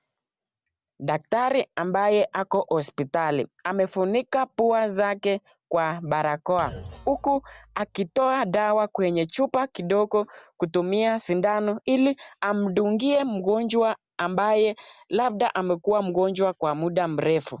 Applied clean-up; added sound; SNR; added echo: none; Thump, thud; 19 dB; none.